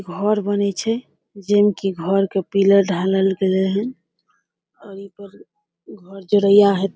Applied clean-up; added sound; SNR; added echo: none; none; none; none.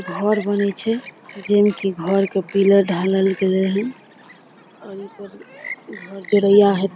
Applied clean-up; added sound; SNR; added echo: none; Chirp, tweet; 19 dB; none.